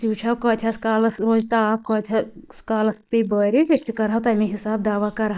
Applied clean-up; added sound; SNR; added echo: neural mask model Resemble Enhance denoiser.